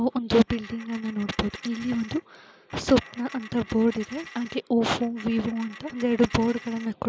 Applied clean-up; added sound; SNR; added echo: none; Coin (dropping); 19 dB; none.